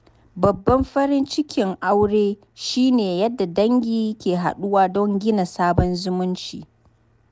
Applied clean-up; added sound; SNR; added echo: none; none; none; none.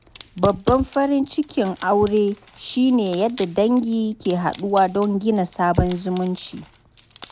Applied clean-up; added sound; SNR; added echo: none; Wood; 17 dB; none.